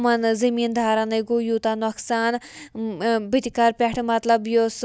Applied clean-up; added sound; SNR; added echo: none; none; none; none.